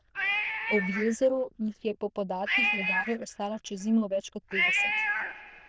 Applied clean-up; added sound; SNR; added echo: neural diffusion model UNIVERSE++.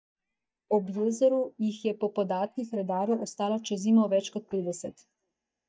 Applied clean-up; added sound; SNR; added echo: neural mask model DeepFilterNet 3.